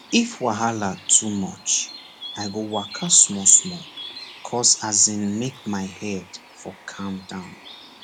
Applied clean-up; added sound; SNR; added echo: none; Bird; 17 dB; none.